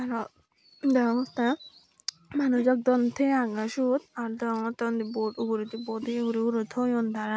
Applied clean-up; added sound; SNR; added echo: none; none; none; none.